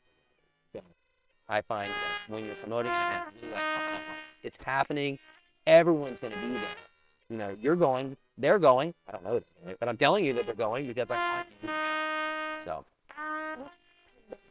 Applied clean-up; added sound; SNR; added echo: neural separator model SepFormer WHAM!.